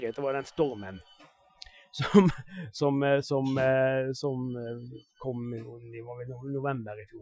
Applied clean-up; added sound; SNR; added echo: classical method Wiener filter.